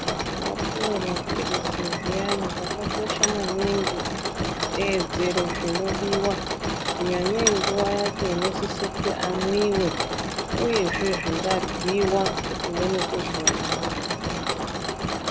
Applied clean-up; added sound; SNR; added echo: none; Mechanisms + Tools; -1 dB; none.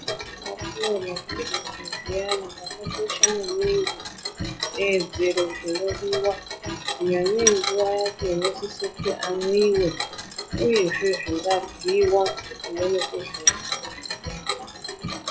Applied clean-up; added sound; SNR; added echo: classical method log-MMSE.